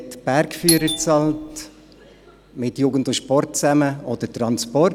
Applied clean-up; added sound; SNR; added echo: none; Doorbell; 5 dB; none.